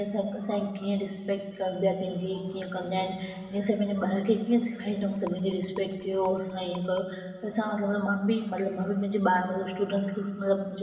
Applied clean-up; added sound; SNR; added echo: none; Rattle; 20 dB; reverberation time 2.0 s.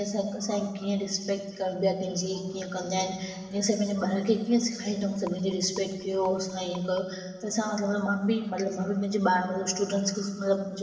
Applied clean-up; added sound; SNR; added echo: neural separator model SepFormer DNS4.